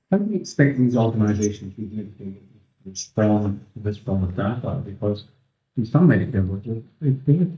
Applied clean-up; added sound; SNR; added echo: neural mask model DeepFilterNet 3.